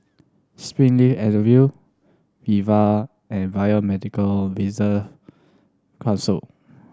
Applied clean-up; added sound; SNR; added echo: none; none; none; none.